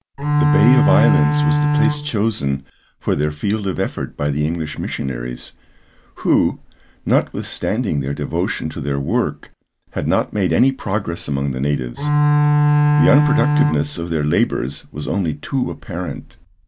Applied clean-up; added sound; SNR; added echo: none; Bowed string instrument; -5 dB; none.